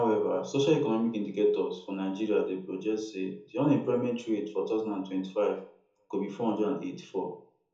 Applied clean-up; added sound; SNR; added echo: none; none; none; reverberation time 0.5 s.